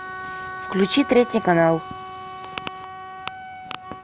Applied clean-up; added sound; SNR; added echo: none; Wind instrument, woodwind instrument; 11 dB; none.